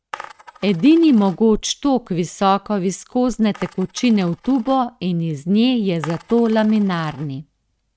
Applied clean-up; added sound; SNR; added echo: neural mask model RNNoise.